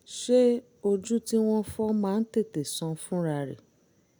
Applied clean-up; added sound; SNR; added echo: none; none; none; none.